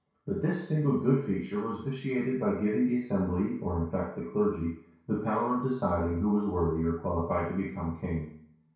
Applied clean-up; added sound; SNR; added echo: none; none; none; reverberation time 0.6 s.